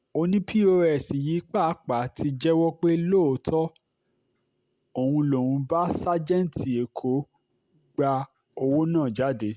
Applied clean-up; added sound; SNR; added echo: none; none; none; none.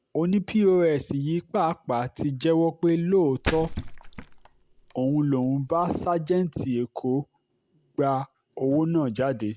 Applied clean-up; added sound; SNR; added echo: none; Splash, splatter; 12 dB; none.